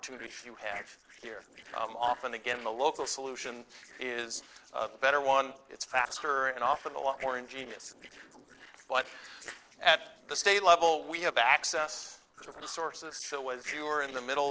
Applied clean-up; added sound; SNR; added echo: neural separator model SepFormer DNS4.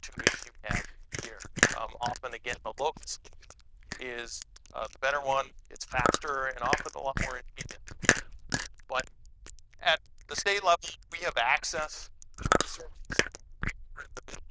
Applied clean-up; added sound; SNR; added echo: neural diffusion model UNIVERSE++.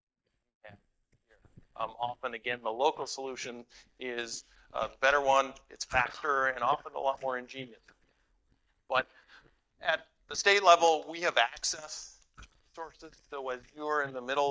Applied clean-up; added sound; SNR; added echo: neural mask model DeepFilterNet 3.